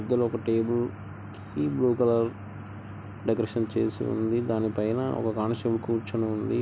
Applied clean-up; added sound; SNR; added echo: none; none; none; none.